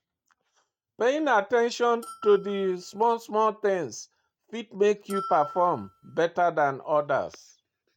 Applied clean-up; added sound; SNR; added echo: neural mask model RNNoise.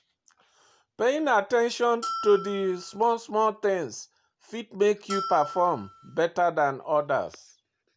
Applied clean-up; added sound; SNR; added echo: none; Bell; 9 dB; none.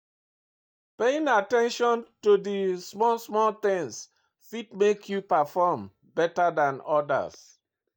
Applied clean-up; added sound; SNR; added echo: neural mask model DeepFilterNet 3.